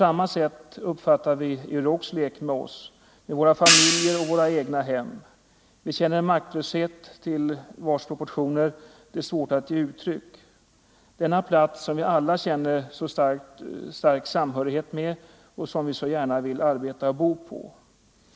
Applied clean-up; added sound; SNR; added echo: none; Hi-hat; -2 dB; none.